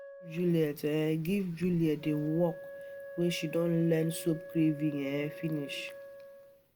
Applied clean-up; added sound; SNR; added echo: none; Wind instrument, woodwind instrument; 15 dB; none.